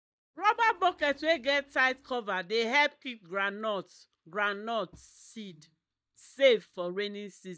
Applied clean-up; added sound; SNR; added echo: neural mask model DeepFilterNet 3.